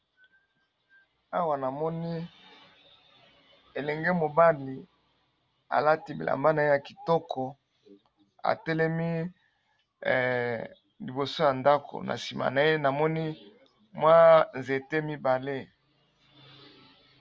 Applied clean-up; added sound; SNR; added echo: none; none; none; none.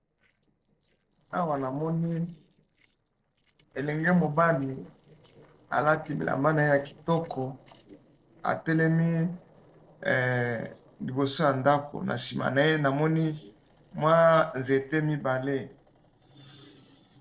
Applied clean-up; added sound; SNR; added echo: neural separator model SepFormer DNS4.